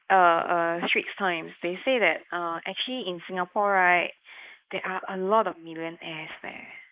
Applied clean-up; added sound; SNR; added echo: neural mask model Resemble Enhance denoiser.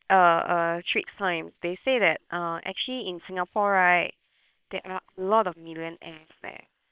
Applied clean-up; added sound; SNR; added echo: neural separator model SepFormer WHAM!.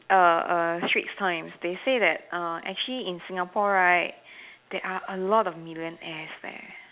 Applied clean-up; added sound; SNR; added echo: none; none; none; none.